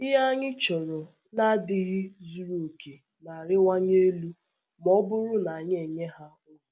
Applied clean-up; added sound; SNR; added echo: none; none; none; none.